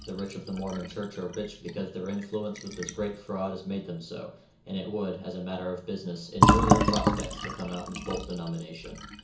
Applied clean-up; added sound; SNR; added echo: none; Fill (with liquid); -4 dB; reverberation time 0.7 s.